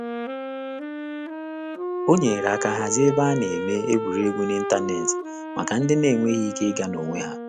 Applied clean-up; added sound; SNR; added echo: none; Wind instrument, woodwind instrument; 6 dB; none.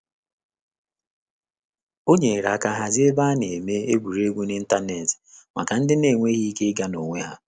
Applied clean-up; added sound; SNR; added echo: none; none; none; none.